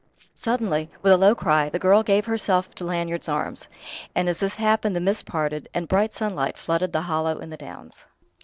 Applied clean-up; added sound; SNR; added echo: neural separator model SepFormer DNS4.